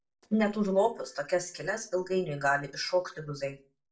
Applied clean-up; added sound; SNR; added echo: neural separator model SepFormer DNS4.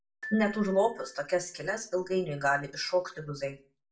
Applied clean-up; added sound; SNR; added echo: none; Glockenspiel; 18 dB; reverberation time 0.3 s.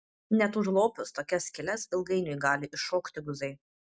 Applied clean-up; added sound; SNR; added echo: none; none; none; none.